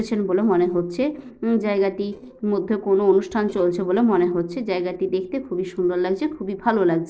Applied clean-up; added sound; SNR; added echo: neural separator model SepFormer DNS4.